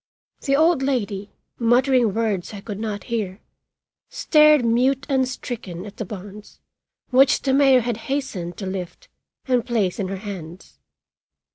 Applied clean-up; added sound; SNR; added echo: none; none; none; none.